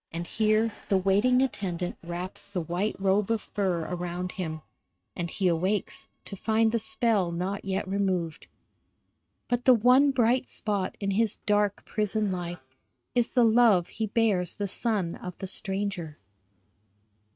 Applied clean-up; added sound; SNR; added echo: neural mask model RNNoise.